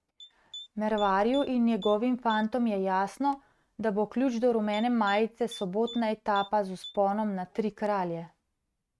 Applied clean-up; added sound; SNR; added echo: neural mask model RNNoise.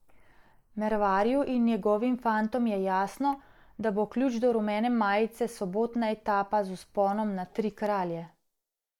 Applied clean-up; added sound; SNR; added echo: neural mask model Resemble Enhance denoiser.